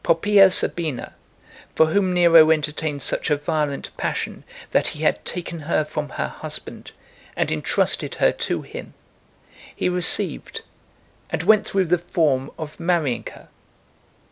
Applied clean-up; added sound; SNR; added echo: none; none; none; none.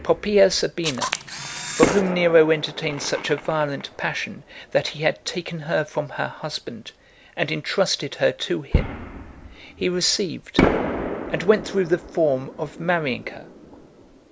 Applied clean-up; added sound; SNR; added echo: none; Fireworks + Camera; 6 dB; none.